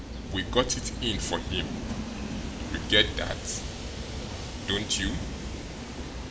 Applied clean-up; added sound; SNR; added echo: none; Train; 3 dB; reverberation time 0.5 s.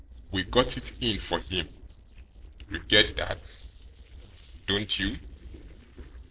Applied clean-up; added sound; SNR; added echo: neural separator model SepFormer DNS4.